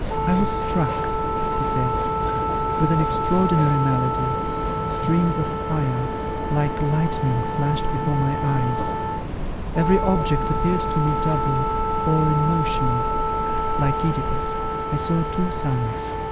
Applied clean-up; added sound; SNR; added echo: none; Wind instrument, woodwind instrument + Train; -1 dB; none.